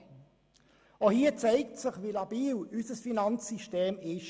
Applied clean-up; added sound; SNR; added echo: none; none; none; none.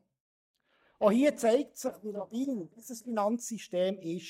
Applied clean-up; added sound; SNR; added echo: neural mask model DeepFilterNet 3.